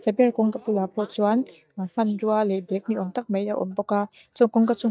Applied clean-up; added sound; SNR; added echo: neural mask model DeepFilterNet 3.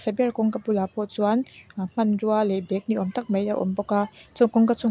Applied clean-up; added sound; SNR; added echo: none; none; none; none.